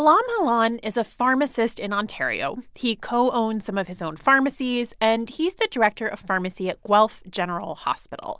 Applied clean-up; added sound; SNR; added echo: none; none; none; none.